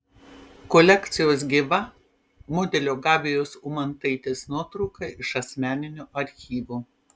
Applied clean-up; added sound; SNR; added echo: none; none; none; none.